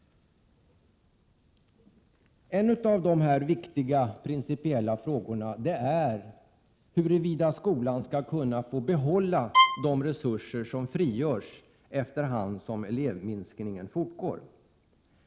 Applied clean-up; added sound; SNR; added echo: none; Bowed string instrument; -3 dB; none.